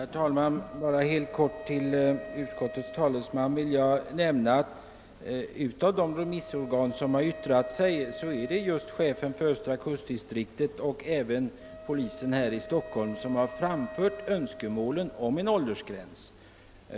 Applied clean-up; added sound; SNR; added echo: none; Wind instrument, woodwind instrument; 16 dB; none.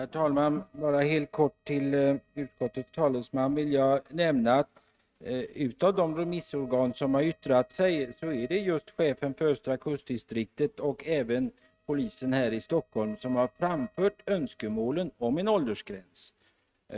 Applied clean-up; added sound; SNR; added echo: neural mask model RNNoise.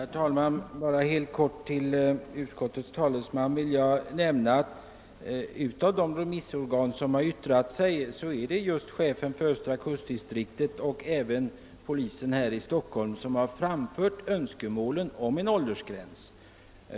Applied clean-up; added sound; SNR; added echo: none; none; none; none.